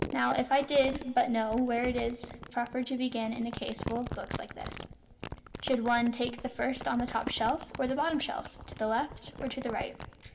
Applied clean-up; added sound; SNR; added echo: none; Crumpling, crinkling; 11 dB; reverberation time 3.0 s.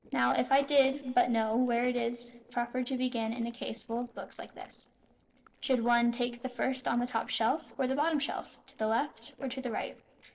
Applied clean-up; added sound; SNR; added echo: neural separator model SepFormer DNS4.